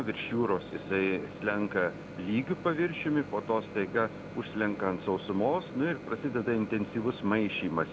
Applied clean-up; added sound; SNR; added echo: none; Microwave oven; 12 dB; none.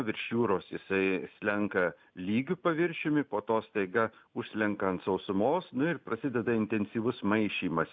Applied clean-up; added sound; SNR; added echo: none; none; none; none.